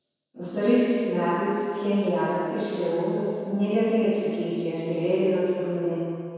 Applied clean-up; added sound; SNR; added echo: none; none; none; reverberation time 2.2 s.